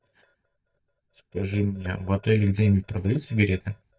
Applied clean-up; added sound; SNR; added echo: neural mask model DeepFilterNet 3.